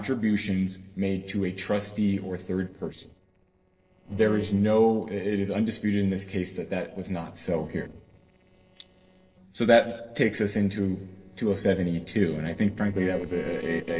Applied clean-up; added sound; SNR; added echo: neural separator model SepFormer DNS4.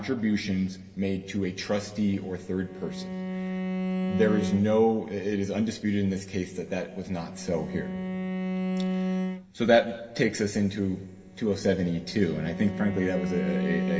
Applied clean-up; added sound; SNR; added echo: none; Bowed string instrument; 5 dB; reverberation time 2.2 s.